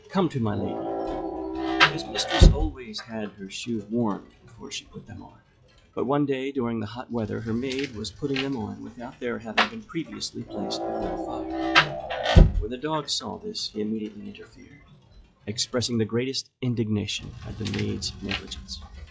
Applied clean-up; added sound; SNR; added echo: classical method log-MMSE.